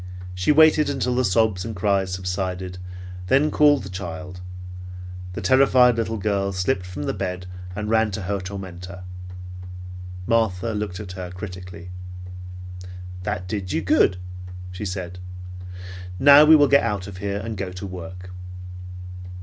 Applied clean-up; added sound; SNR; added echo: none; none; none; none.